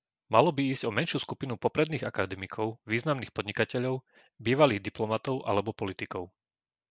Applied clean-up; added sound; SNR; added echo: none; none; none; none.